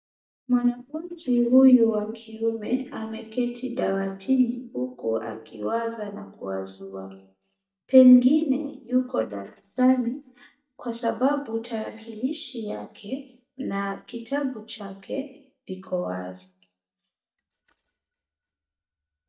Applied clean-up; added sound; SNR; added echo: neural mask model DeepFilterNet 3.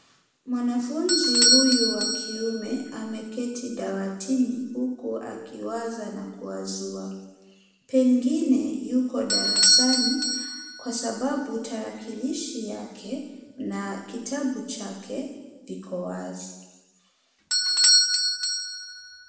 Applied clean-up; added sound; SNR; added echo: none; Bell / Doorbell; -1 dB; reverberation time 1.1 s.